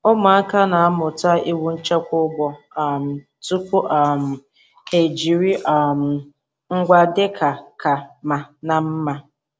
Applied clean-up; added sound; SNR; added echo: none; none; none; none.